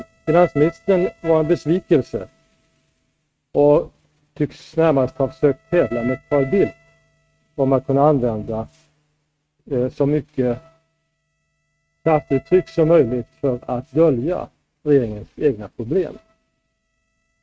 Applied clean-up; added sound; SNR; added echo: neural mask model RNNoise.